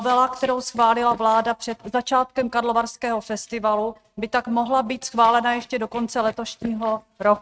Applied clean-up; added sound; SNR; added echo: neural mask model RNNoise.